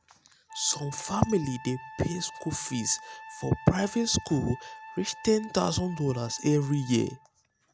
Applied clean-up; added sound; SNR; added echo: none; Shatter + Wind instrument, woodwind instrument; 16 dB; none.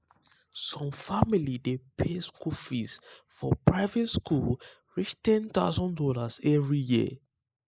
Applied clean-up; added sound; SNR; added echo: neural mask model Resemble Enhance denoiser.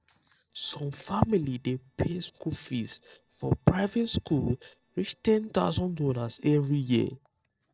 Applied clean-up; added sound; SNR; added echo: neural separator model SepFormer DNS4.